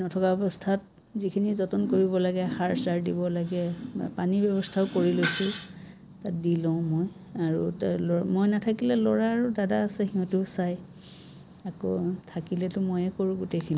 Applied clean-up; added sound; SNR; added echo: none; none; none; none.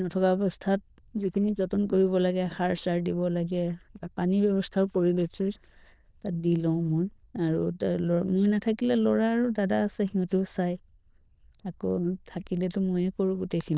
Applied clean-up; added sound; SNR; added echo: neural diffusion model UNIVERSE++.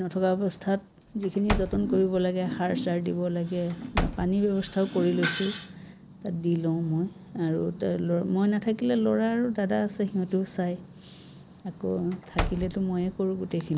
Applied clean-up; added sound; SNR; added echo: none; Slam / Wood; 8 dB; none.